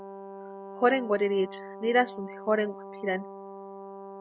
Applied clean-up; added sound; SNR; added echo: none; Brass instrument; 13 dB; none.